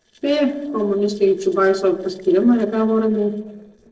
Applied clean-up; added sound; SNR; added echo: neural separator model SepFormer DNS4.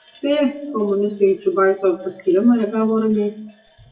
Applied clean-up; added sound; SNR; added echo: classical method WPE with log-MMSE.